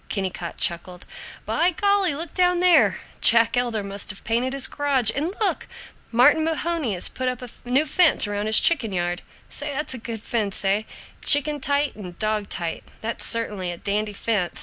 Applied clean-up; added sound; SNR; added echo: none; none; none; none.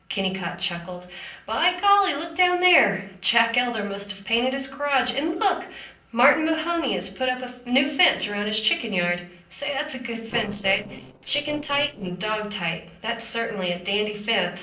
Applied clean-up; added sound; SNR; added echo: neural separator model SepFormer DNS4.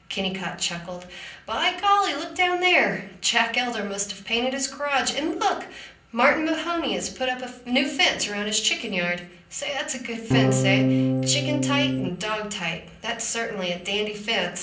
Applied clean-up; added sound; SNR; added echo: none; Electric guitar / Strum; -4 dB; reverberation time 0.6 s.